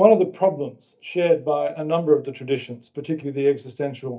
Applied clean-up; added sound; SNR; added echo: neural mask model DeepFilterNet 3.